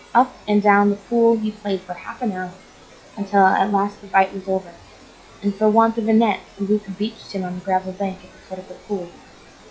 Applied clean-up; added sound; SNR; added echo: classical method log-MMSE.